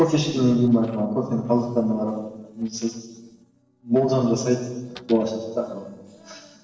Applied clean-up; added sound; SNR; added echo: neural separator model SepFormer DNS4.